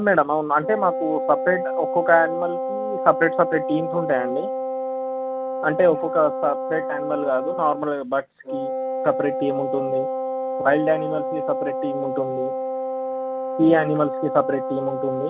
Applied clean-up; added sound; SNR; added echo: none; Wind instrument, woodwind instrument; 3 dB; none.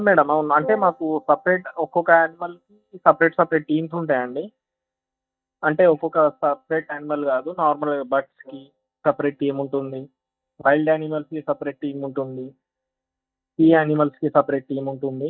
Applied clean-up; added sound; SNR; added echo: neural mask model DeepFilterNet 3.